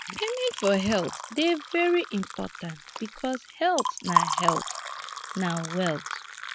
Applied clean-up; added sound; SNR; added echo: none; Liquid; 3 dB; none.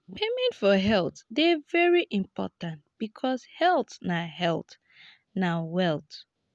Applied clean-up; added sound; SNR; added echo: none; none; none; none.